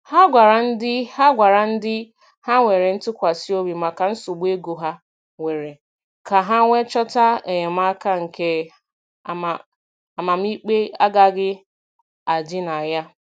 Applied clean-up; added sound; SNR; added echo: none; none; none; none.